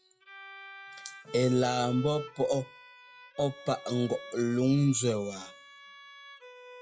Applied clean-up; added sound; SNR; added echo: classical method WPE with log-MMSE.